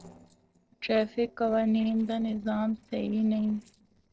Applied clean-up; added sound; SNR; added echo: neural separator model SepFormer DNS4.